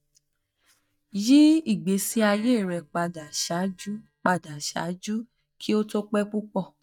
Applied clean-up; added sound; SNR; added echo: neural mask model DeepFilterNet 3.